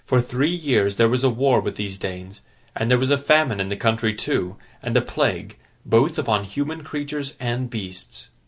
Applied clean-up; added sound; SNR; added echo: none; none; none; none.